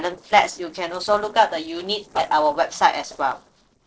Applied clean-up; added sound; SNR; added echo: neural separator model SepFormer DNS4.